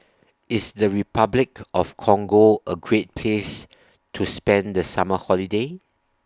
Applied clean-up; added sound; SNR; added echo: none; none; none; none.